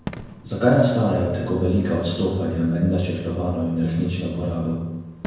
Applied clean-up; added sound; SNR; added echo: none; Fireworks; 20 dB; reverberation time 1.0 s.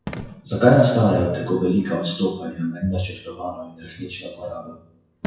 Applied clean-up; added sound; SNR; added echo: classical method WPE with log-MMSE.